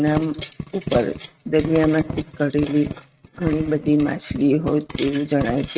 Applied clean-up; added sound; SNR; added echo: neural mask model RNNoise.